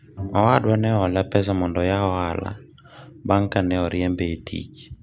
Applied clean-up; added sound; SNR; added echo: none; Bowed string instrument; 18 dB; none.